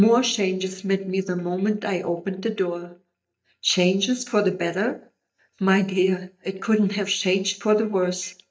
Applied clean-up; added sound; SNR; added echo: neural mask model DeepFilterNet 3.